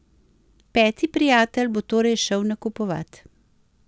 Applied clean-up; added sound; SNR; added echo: none; none; none; none.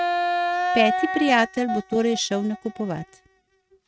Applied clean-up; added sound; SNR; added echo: neural mask model RNNoise.